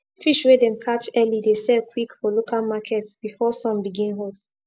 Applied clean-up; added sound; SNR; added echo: none; none; none; none.